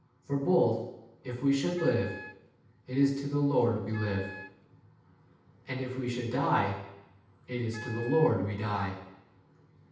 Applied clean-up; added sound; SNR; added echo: none; Wind instrument, woodwind instrument; 15 dB; reverberation time 0.9 s.